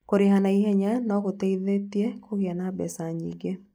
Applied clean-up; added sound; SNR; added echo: neural mask model Resemble Enhance denoiser.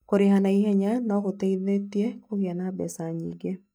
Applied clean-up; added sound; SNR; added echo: neural mask model DeepFilterNet 3.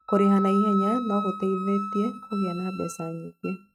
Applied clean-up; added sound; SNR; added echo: neural mask model RNNoise.